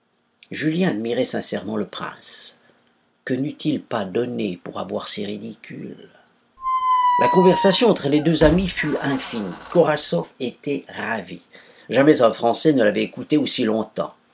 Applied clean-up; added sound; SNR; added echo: none; Squeak; 2 dB; none.